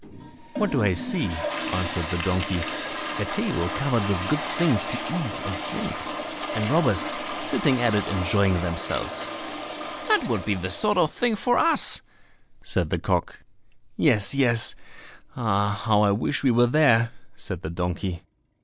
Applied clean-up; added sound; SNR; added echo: none; Toilet flush; 8 dB; none.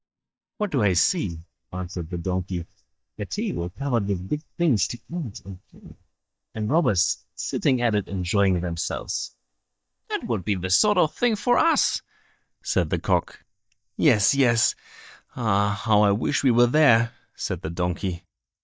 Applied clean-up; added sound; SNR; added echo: neural mask model DeepFilterNet 3.